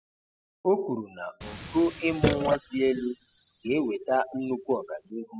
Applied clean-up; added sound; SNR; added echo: classical method spectral subtraction.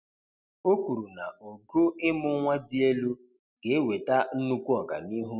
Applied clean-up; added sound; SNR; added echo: none; none; none; none.